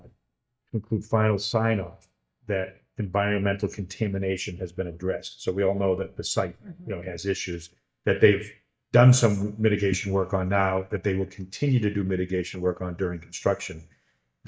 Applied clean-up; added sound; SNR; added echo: neural mask model DeepFilterNet 3.